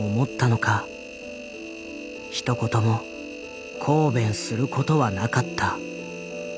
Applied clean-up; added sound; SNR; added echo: none; Engine; 17 dB; none.